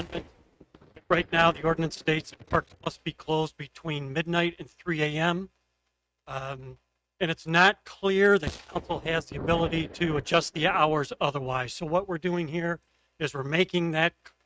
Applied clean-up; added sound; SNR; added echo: neural mask model RNNoise.